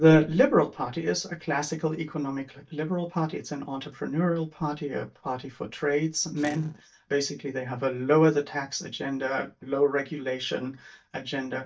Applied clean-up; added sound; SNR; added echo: neural mask model DeepFilterNet 3.